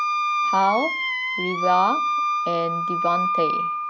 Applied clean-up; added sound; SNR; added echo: none; Wind instrument, woodwind instrument; -2 dB; none.